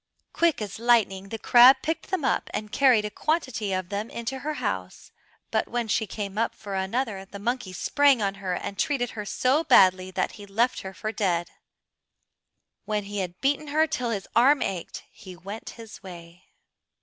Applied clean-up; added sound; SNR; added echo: none; none; none; none.